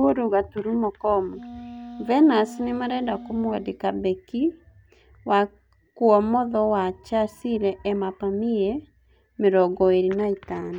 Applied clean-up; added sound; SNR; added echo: none; Wind instrument, woodwind instrument; 16 dB; none.